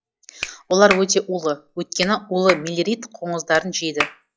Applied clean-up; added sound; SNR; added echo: classical method log-MMSE.